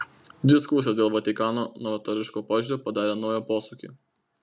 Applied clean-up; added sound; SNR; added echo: none; none; none; none.